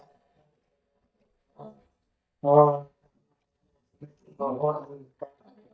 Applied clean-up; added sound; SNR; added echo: neural mask model DeepFilterNet 3.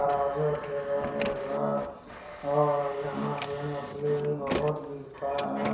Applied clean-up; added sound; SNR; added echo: none; Printer; 11 dB; reverberation time 0.7 s.